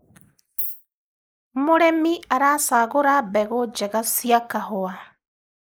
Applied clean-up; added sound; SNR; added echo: neural mask model Resemble Enhance denoiser.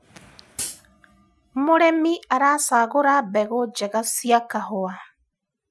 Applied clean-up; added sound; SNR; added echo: classical method Wiener filter.